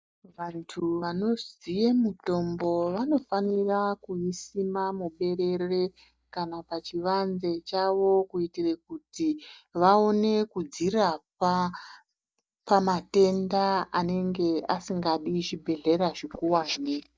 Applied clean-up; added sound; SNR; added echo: neural mask model DeepFilterNet 3.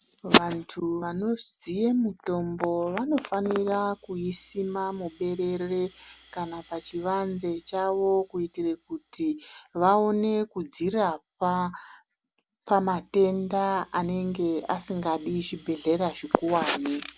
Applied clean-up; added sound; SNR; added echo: none; Rattle (instrument); 15 dB; none.